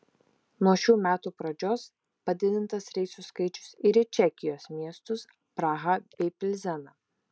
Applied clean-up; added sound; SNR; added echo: none; none; none; none.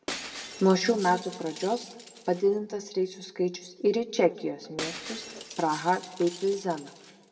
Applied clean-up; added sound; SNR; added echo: none; Shatter; 15 dB; reverberation time 1.1 s.